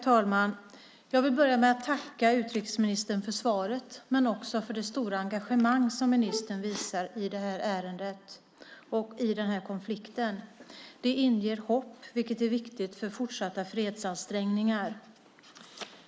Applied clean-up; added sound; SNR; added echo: none; Bowed string instrument; 13 dB; none.